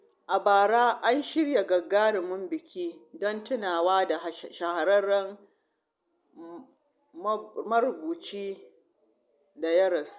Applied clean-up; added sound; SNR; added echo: none; none; none; none.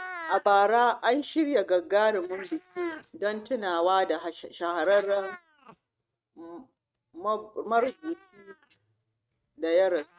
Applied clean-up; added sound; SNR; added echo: neural mask model RNNoise.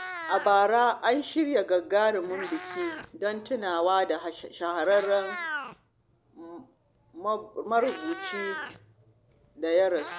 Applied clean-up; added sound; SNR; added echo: none; Meow; 13 dB; none.